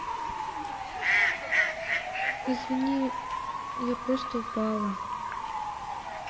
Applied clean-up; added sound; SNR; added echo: none; Bird / Fowl; -3 dB; reverberation time 1.0 s.